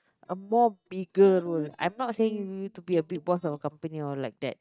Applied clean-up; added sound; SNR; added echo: neural mask model DeepFilterNet 3.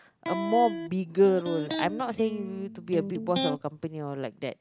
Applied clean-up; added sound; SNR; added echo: none; Electric guitar; 7 dB; none.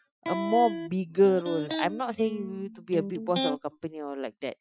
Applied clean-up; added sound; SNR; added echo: classical method Wiener filter.